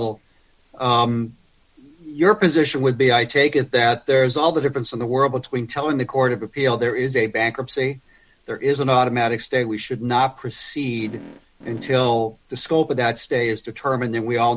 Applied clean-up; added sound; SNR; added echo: none; Fart; 18 dB; none.